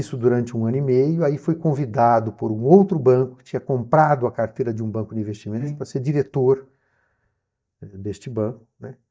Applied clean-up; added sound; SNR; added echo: neural mask model DeepFilterNet 3.